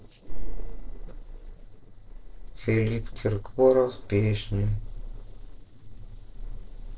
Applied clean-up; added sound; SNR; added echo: neural separator model SepFormer DNS4.